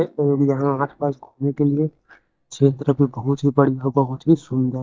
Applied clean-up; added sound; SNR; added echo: neural mask model DeepFilterNet 3.